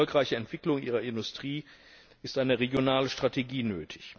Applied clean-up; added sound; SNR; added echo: none; none; none; none.